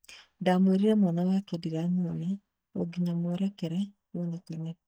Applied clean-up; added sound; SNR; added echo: neural mask model DeepFilterNet 3.